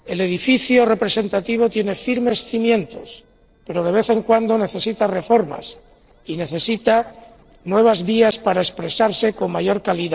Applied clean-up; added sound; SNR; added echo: neural separator model SepFormer DNS4.